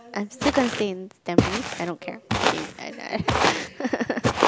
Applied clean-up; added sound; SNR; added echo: none; Walk, footsteps; -2 dB; none.